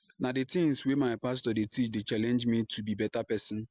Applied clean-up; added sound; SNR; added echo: none; none; none; none.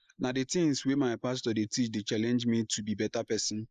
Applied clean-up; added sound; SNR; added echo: neural mask model Resemble Enhance denoiser.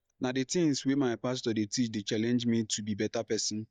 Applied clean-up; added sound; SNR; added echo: neural mask model DeepFilterNet 3.